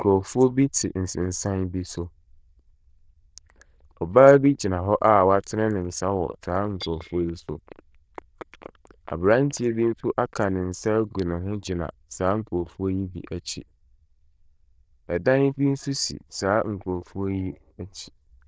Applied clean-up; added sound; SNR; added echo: neural diffusion model UNIVERSE++.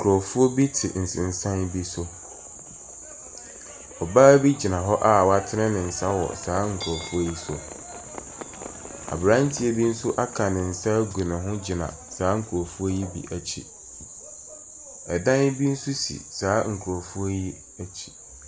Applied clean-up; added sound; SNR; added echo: none; Livestock, farm animals, working animals; 19 dB; none.